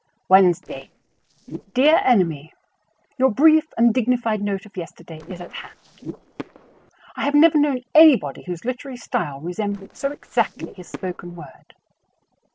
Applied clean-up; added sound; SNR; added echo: neural separator model SepFormer DNS4.